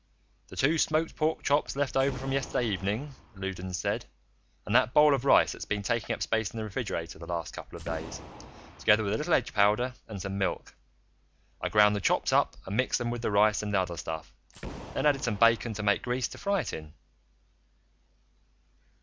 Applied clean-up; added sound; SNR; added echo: none; Boom; 16 dB; none.